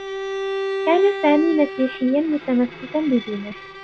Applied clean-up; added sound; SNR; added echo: none; Bowed string instrument; 8 dB; none.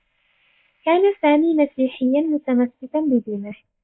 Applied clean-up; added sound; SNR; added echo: neural mask model Resemble Enhance denoiser.